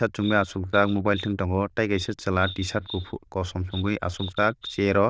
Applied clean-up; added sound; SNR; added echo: neural diffusion model UNIVERSE++.